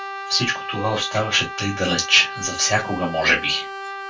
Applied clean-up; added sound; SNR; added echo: none; Brass instrument; 9 dB; reverberation time 0.2 s.